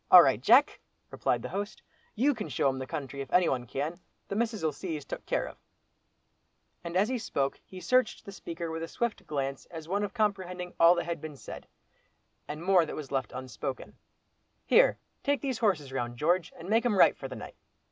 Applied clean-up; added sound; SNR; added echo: none; none; none; none.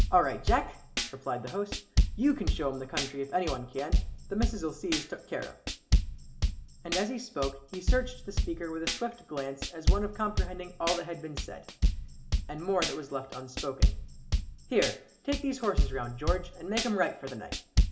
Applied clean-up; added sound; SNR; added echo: none; Tambourine / Drum / Drum kit; -2 dB; reverberation time 0.4 s.